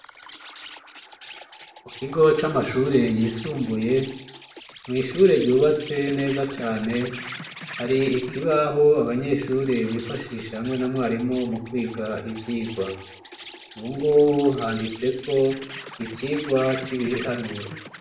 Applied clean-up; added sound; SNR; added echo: none; Insect; 17 dB; reverberation time 0.6 s.